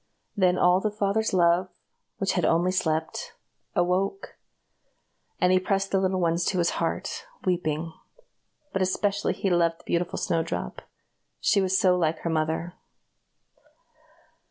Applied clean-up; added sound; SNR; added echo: none; none; none; none.